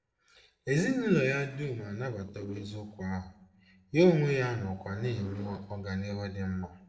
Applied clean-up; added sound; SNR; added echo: neural separator model SepFormer DNS4.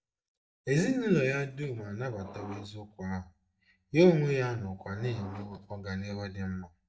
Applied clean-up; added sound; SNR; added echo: neural mask model DeepFilterNet 3.